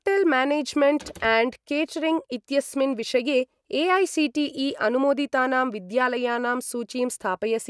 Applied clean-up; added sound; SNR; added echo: neural mask model RNNoise.